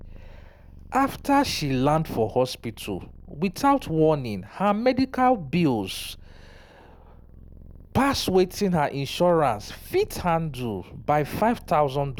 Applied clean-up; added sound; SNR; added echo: none; Purr; 19 dB; none.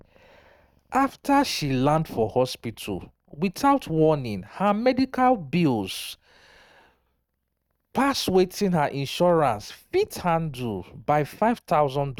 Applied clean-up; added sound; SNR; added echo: neural mask model RNNoise.